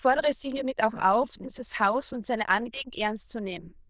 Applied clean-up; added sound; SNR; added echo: neural diffusion model UNIVERSE++.